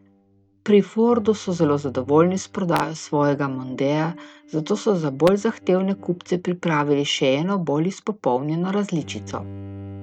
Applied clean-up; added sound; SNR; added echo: neural mask model RNNoise.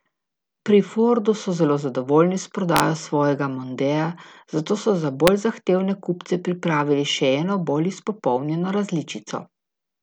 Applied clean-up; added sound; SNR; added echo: none; none; none; none.